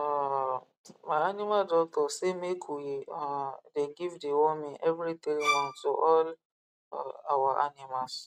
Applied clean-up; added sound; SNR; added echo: none; Bowed string instrument; 2 dB; none.